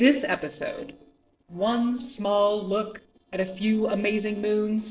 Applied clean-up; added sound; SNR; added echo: neural separator model SepFormer DNS4.